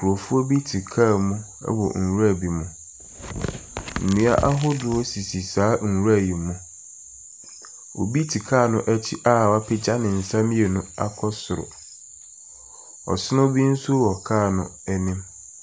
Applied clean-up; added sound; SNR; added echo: none; Tearing; 10 dB; none.